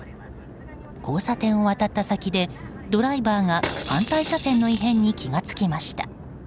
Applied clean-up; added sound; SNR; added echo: none; Rattle / Rattle (instrument); 3 dB; none.